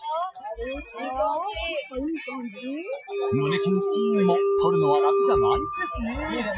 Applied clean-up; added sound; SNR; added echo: classical method Wiener filter.